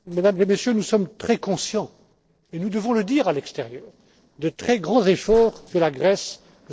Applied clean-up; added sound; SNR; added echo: neural separator model SepFormer DNS4.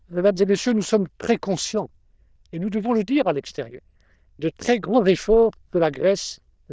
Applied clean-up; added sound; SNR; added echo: neural diffusion model UNIVERSE++.